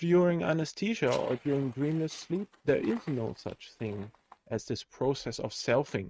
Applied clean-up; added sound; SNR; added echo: neural mask model RNNoise.